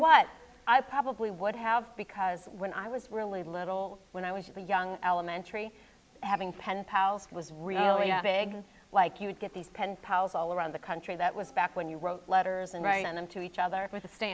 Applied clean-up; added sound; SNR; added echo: none; none; none; none.